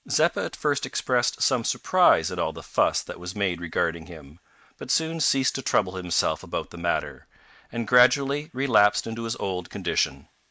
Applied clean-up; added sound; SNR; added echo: neural mask model Resemble Enhance denoiser.